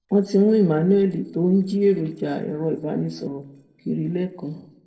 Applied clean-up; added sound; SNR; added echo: neural separator model SepFormer DNS4.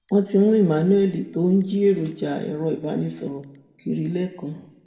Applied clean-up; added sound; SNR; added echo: none; Bell; 16 dB; reverberation time 0.8 s.